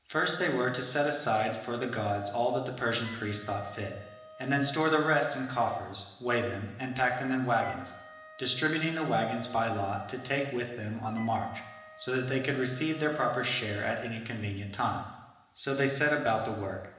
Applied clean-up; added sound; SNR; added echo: none; Wind instrument, woodwind instrument; 18 dB; reverberation time 1.0 s.